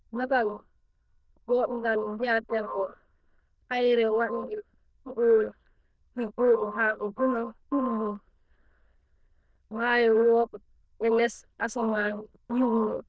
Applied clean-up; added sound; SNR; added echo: neural diffusion model UNIVERSE++.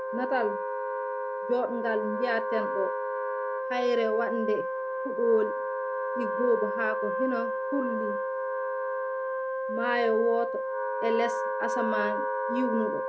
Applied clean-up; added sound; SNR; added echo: none; Wind instrument, woodwind instrument; 0 dB; none.